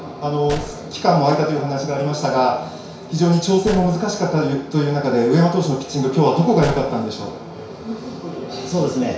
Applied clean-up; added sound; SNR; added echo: none; Gunshot, gunfire; 19 dB; reverberation time 0.6 s.